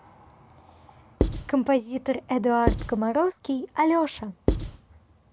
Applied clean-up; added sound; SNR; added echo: none; Writing; 1 dB; none.